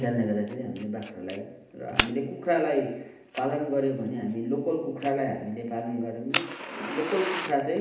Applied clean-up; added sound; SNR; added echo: none; Fire; 8 dB; reverberation time 0.8 s.